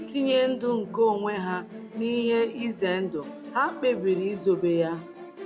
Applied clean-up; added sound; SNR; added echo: none; Musical instrument; 14 dB; none.